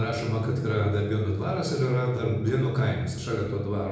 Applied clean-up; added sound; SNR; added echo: none; none; none; reverberation time 0.9 s.